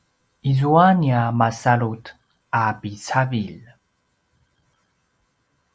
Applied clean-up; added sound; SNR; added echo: none; none; none; none.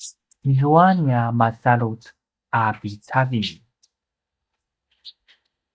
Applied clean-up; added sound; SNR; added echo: neural mask model DeepFilterNet 3.